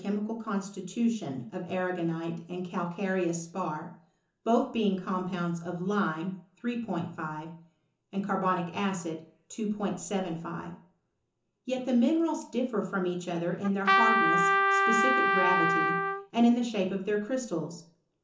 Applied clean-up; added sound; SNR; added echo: none; Trumpet; -5 dB; reverberation time 0.8 s.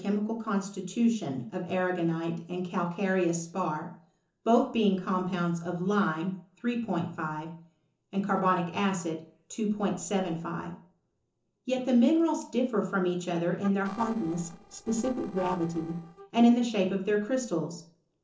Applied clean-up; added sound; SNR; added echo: neural separator model SepFormer DNS4.